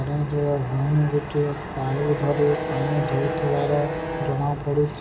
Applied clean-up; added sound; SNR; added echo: none; Bowed string instrument; 8 dB; reverberation time 0.2 s.